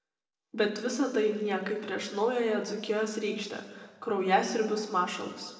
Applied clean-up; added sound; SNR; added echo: none; none; none; reverberation time 1.1 s.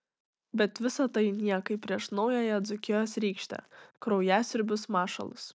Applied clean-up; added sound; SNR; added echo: none; none; none; none.